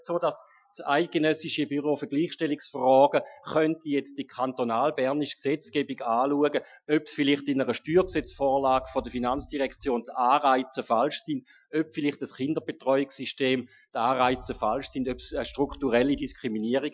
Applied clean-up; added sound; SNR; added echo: classical method Wiener filter.